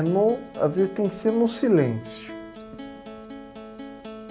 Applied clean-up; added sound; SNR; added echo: none; Acoustic guitar; 14 dB; none.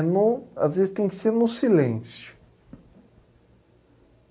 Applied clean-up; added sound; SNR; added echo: none; none; none; none.